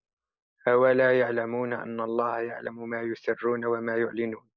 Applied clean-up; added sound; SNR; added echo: neural mask model Resemble Enhance denoiser.